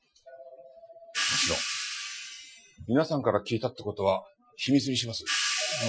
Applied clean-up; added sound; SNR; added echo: classical method Wiener filter.